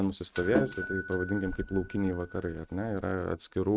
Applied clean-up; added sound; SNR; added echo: neural mask model RNNoise.